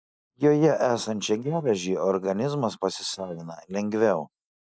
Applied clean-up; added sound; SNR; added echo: neural mask model DeepFilterNet 3.